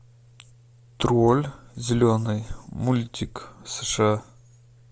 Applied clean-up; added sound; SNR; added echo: none; none; none; none.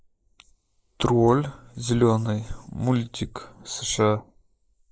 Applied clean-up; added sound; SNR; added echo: neural mask model Resemble Enhance denoiser.